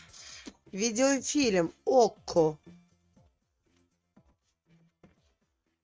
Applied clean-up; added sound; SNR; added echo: neural mask model RNNoise.